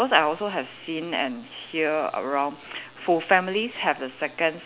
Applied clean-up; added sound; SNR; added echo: none; none; none; none.